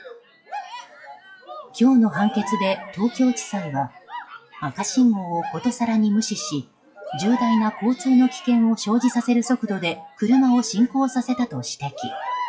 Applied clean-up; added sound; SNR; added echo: classical method WPE with log-MMSE.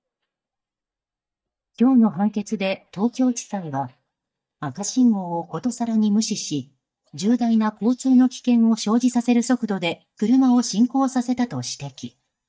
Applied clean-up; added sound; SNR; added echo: neural mask model DeepFilterNet 3.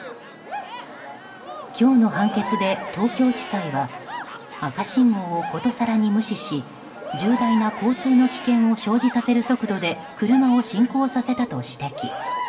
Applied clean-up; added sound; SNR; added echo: none; Crowd / Cheering; 12 dB; reverberation time 1.0 s.